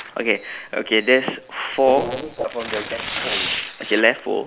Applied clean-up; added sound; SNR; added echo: none; Tearing; 10 dB; none.